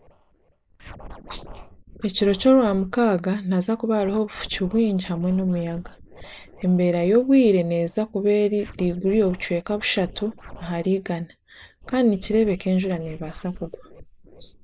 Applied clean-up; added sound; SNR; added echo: neural mask model Resemble Enhance denoiser.